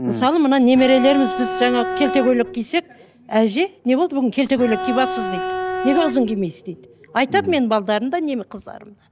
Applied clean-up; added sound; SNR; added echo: none; Bowed string instrument; 6 dB; none.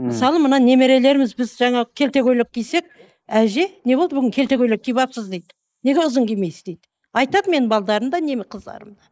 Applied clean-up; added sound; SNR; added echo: neural mask model Resemble Enhance denoiser.